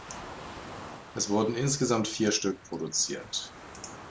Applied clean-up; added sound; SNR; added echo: none; Waves, surf; 14 dB; none.